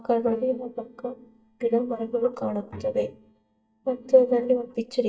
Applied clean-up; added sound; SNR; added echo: neural mask model DeepFilterNet 3.